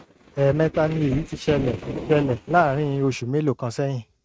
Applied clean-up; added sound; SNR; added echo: neural mask model RNNoise.